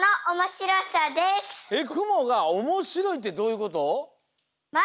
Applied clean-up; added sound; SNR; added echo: none; none; none; none.